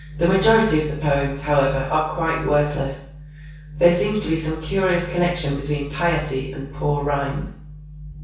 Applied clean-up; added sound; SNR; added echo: none; none; none; reverberation time 0.6 s.